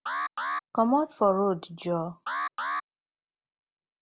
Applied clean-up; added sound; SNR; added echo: none; Alarm; 6 dB; none.